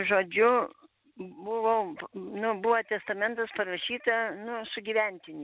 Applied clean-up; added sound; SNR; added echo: none; none; none; none.